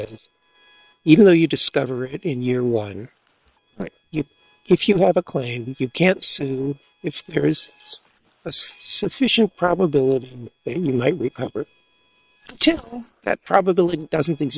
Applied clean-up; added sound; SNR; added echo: neural separator model SepFormer WHAM!.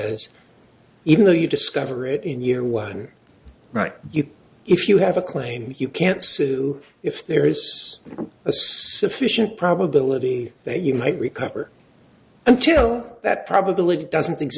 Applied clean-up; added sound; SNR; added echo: none; none; none; none.